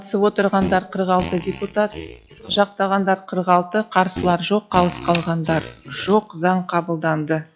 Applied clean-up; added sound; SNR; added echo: classical method log-MMSE.